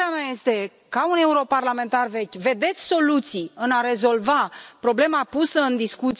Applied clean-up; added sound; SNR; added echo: none; none; none; none.